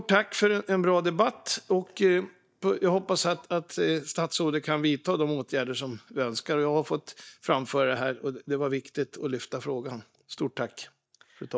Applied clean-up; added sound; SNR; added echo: neural mask model DeepFilterNet 3.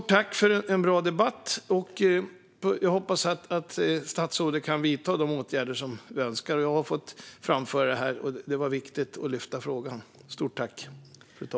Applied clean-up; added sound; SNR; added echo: none; none; none; none.